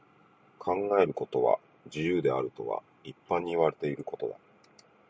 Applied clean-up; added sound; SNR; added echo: none; none; none; none.